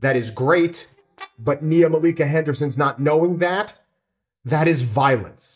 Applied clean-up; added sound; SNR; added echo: neural mask model DeepFilterNet 3.